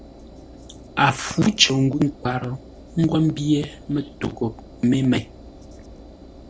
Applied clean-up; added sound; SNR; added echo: none; Engine; 19 dB; none.